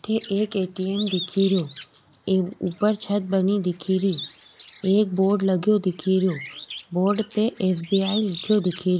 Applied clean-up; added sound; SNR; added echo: neural mask model Resemble Enhance denoiser.